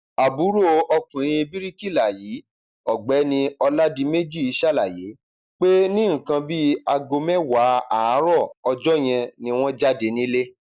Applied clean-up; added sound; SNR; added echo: none; none; none; none.